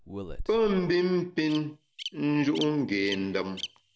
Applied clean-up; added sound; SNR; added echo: none; Bird vocalization, bird call, bird song; 13 dB; none.